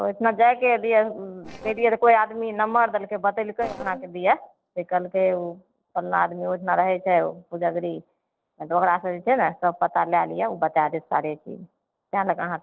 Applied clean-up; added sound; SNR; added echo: neural separator model SepFormer DNS4.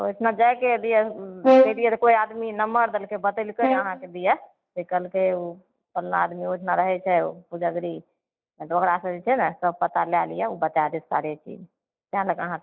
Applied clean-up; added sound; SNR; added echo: neural mask model DeepFilterNet 3.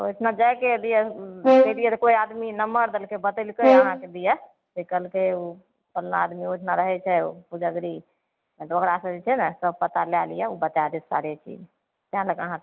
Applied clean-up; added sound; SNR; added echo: none; Brass instrument; -3 dB; none.